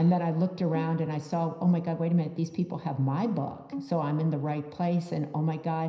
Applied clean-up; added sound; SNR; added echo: none; Bowed string instrument; 18 dB; reverberation time 0.9 s.